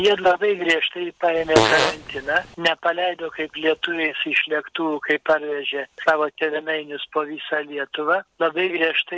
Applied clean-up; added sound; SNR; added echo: none; Fart; 0 dB; none.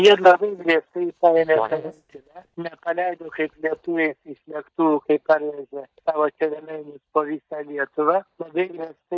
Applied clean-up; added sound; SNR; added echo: neural mask model DeepFilterNet 3.